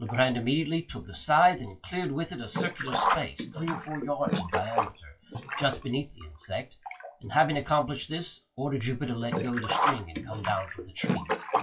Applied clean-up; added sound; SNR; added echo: classical method WPE with log-MMSE.